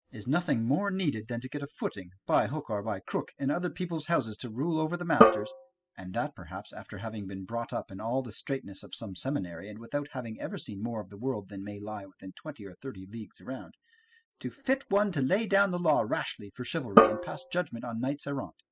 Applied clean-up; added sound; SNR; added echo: classical method spectral subtraction.